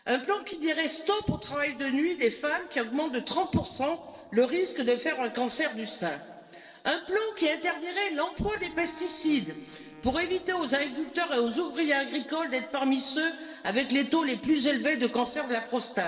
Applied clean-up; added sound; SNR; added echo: neural separator model SepFormer DNS4.